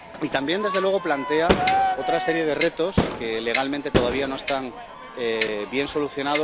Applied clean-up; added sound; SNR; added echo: none; Crowd / Fireworks + Clock; 1 dB; none.